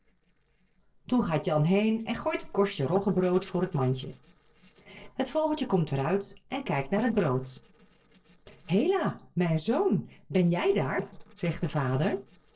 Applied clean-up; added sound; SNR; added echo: neural separator model SepFormer DNS4.